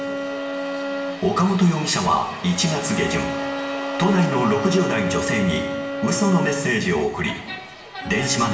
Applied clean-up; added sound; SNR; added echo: none; Bowed string instrument; 7 dB; reverberation time 0.8 s.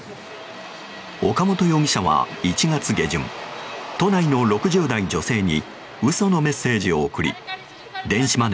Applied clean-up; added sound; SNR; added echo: none; none; none; none.